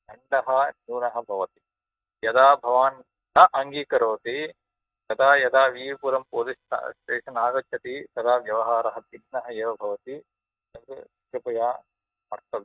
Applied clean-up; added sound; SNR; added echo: neural mask model DeepFilterNet 3.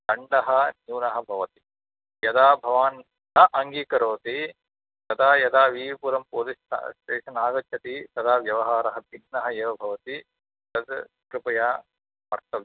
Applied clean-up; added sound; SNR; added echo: none; none; none; none.